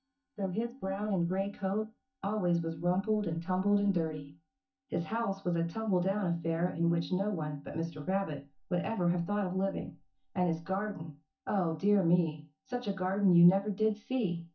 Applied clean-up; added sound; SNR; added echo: neural mask model DeepFilterNet 3.